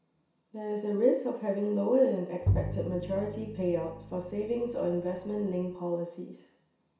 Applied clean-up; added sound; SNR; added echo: none; Bowed string instrument; 5 dB; reverberation time 0.6 s.